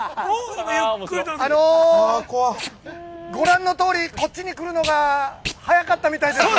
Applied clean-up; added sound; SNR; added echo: none; Packing tape, duct tape; 19 dB; none.